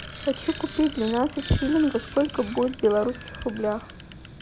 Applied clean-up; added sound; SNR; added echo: none; Bicycle; 12 dB; none.